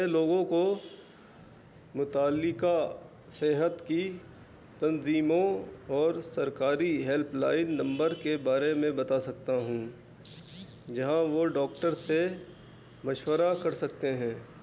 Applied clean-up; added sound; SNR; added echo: none; none; none; none.